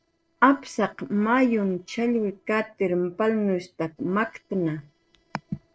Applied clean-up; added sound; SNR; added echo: neural separator model SepFormer DNS4.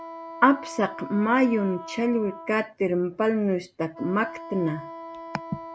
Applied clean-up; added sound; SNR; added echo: none; Wind instrument, woodwind instrument; 15 dB; none.